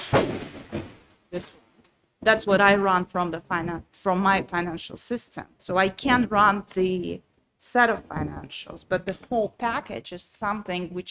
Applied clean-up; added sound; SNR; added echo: neural mask model RNNoise.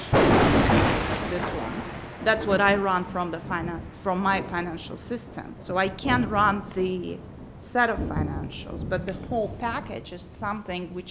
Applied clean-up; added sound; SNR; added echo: none; Thunder; 1 dB; none.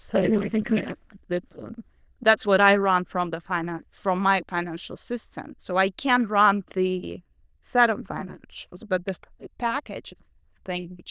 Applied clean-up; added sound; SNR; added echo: neural diffusion model UNIVERSE++.